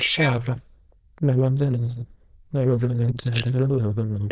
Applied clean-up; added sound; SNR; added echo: neural diffusion model UNIVERSE++.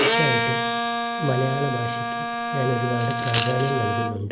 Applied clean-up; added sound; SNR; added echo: none; Bowed string instrument + Coin (dropping); -1 dB; none.